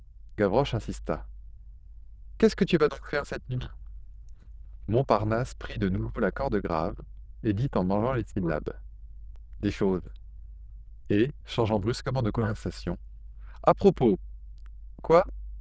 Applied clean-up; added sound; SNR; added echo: neural diffusion model UNIVERSE++.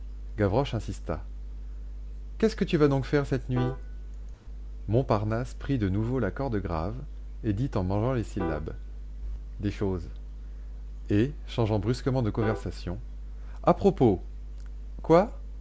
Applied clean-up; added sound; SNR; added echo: none; Piano; 15 dB; none.